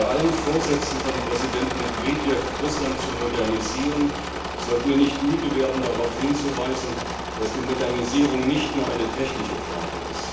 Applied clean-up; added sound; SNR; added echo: none; Engine / Mechanisms; 5 dB; reverberation time 0.9 s.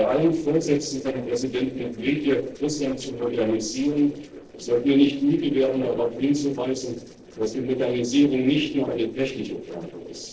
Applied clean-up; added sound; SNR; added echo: neural separator model SepFormer DNS4.